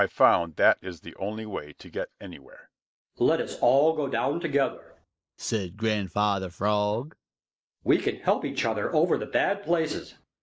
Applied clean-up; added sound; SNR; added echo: neural mask model Resemble Enhance denoiser.